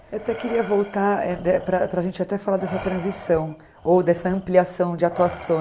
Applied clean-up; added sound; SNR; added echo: none; Respiratory sounds; 16 dB; none.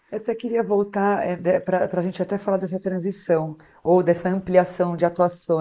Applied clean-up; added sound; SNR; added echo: neural mask model Resemble Enhance denoiser.